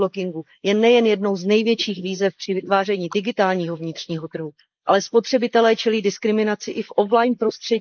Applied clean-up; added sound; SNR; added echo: neural mask model Resemble Enhance denoiser.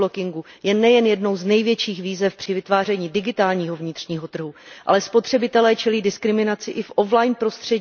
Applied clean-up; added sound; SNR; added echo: none; none; none; none.